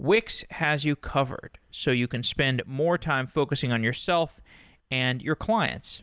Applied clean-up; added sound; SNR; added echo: none; none; none; none.